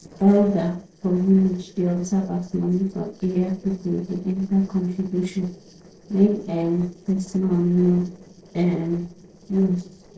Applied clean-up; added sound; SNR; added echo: neural separator model SepFormer DNS4.